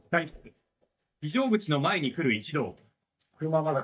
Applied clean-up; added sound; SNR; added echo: neural mask model DeepFilterNet 3.